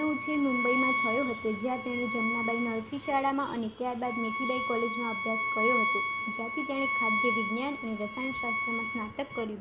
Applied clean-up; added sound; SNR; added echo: none; Bowed string instrument; -1 dB; none.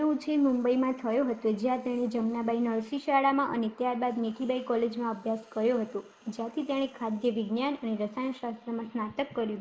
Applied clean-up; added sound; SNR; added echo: neural mask model Resemble Enhance denoiser.